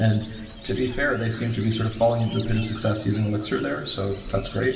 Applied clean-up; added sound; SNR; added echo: none; Bird; 17 dB; reverberation time 2.3 s.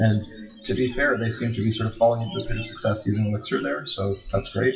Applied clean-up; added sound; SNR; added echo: classical method WPE with log-MMSE.